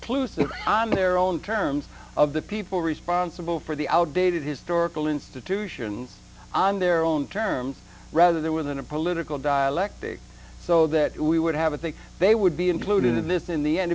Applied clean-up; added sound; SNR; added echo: none; none; none; none.